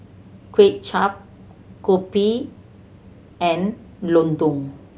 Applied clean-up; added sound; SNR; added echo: none; none; none; none.